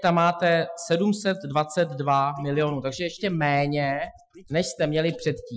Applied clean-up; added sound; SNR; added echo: classical method Wiener filter.